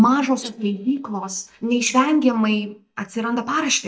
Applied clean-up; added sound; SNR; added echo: neural mask model DeepFilterNet 3.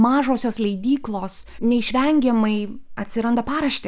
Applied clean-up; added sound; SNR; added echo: none; none; none; none.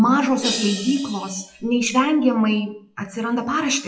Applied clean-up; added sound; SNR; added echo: classical method WPE with log-MMSE.